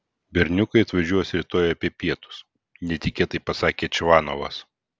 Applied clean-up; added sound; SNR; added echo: none; none; none; none.